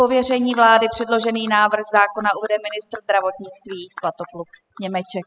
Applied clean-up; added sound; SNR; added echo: classical method spectral subtraction.